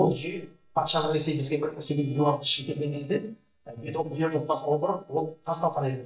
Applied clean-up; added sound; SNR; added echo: neural mask model DeepFilterNet 3.